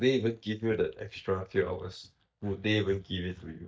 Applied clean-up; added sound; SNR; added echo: neural mask model DeepFilterNet 3.